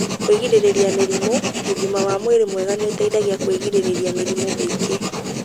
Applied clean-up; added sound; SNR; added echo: none; Writing; 5 dB; none.